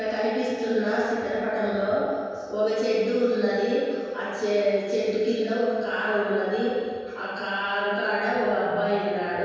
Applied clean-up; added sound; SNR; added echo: none; none; none; reverberation time 1.9 s.